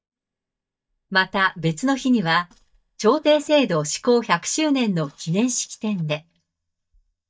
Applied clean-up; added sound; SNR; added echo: neural mask model DeepFilterNet 3.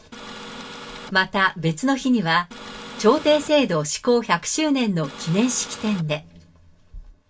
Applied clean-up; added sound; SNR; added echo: none; Printer; 14 dB; reverberation time 0.1 s.